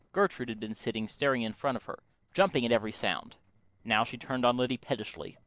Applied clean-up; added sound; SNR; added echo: neural separator model SepFormer DNS4.